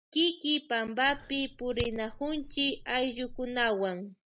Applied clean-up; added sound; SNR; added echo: none; Fire; 13 dB; none.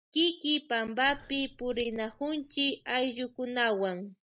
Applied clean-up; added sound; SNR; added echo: neural mask model DeepFilterNet 3.